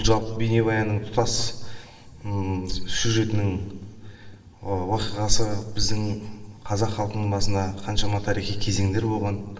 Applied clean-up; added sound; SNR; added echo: none; none; none; reverberation time 2.1 s.